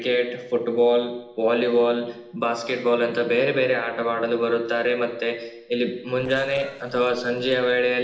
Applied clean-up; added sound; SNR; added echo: neural separator model SepFormer DNS4.